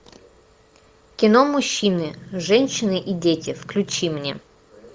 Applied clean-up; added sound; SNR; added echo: none; Engine; 18 dB; none.